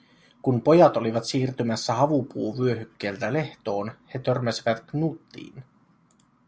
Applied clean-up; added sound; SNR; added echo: none; none; none; none.